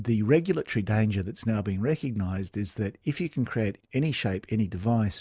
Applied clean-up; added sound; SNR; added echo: none; none; none; none.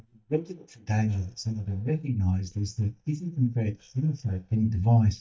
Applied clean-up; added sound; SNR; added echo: neural mask model DeepFilterNet 3.